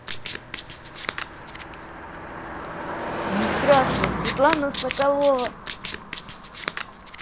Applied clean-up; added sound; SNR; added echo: none; Car passing by + Domestic sounds, home sounds; 3 dB; none.